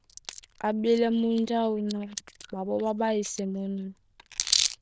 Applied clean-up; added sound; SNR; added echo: neural diffusion model UNIVERSE++.